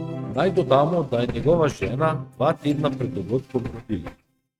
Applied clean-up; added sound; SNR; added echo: neural mask model RNNoise.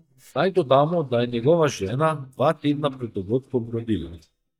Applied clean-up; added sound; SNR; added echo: neural mask model DeepFilterNet 3.